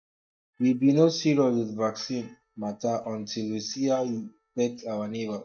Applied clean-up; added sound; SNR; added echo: neural mask model DeepFilterNet 3.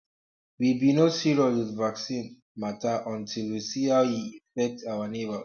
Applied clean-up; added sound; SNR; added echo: none; none; none; none.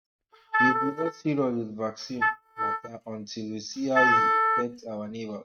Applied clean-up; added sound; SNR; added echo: neural mask model RNNoise.